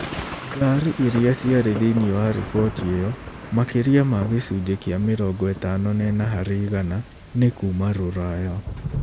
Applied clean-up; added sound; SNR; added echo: none; Thunder / Rain; 12 dB; none.